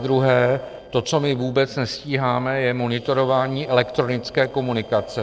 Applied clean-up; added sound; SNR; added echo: neural separator model SepFormer DNS4.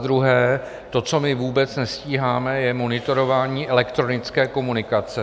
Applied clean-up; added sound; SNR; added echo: none; none; none; none.